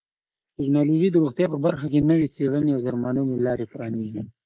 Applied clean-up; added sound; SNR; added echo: neural mask model Resemble Enhance denoiser.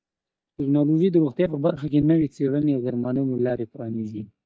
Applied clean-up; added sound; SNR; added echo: neural mask model DeepFilterNet 3.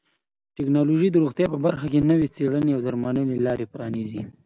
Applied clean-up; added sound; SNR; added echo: none; none; none; none.